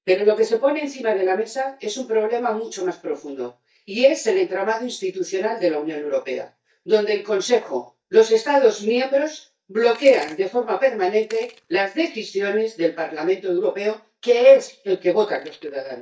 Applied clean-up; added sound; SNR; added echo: neural mask model DeepFilterNet 3.